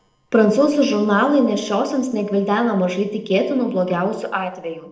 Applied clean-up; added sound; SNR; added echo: neural separator model SepFormer DNS4.